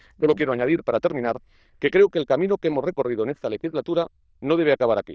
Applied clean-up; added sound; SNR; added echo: neural diffusion model UNIVERSE++.